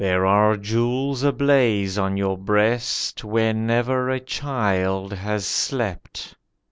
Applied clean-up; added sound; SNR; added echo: none; none; none; none.